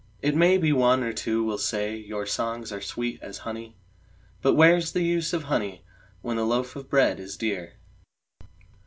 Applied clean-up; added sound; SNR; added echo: none; none; none; none.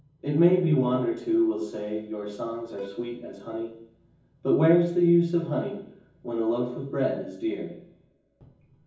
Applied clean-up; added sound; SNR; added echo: none; Plucked string instrument; 19 dB; reverberation time 0.7 s.